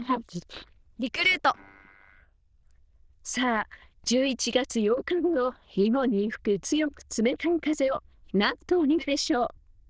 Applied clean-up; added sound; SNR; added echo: neural diffusion model UNIVERSE++.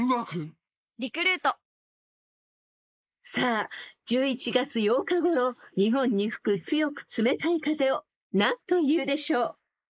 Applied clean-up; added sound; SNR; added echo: neural mask model Resemble Enhance denoiser.